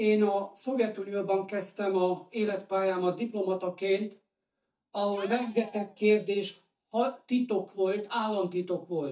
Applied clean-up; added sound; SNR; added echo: neural mask model DeepFilterNet 3.